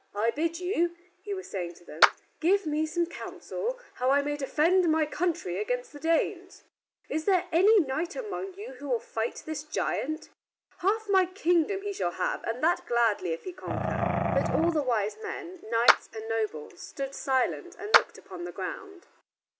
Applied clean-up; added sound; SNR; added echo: none; Clapping + Growling; 1 dB; none.